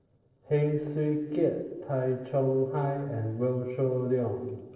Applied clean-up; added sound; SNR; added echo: neural separator model SepFormer DNS4.